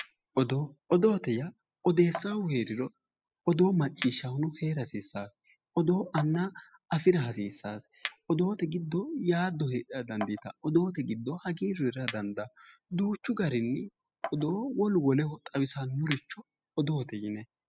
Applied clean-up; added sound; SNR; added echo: classical method spectral subtraction.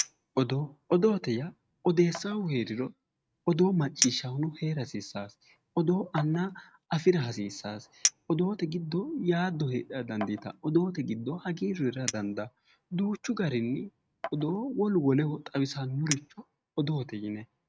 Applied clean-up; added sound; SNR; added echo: neural mask model RNNoise.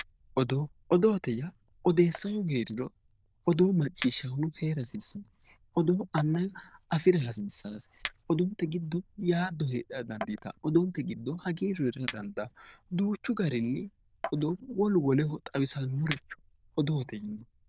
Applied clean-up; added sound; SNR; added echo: neural diffusion model UNIVERSE++.